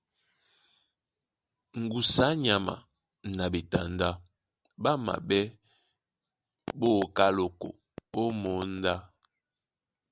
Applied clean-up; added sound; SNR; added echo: none; none; none; none.